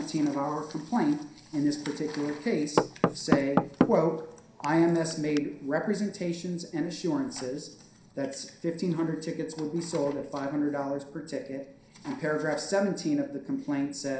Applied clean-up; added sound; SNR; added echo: none; Knock / Wood; 1 dB; reverberation time 0.5 s.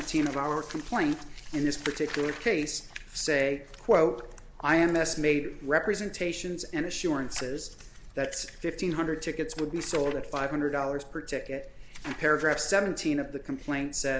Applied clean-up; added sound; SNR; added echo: none; none; none; none.